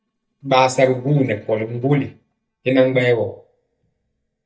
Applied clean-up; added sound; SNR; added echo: neural mask model DeepFilterNet 3.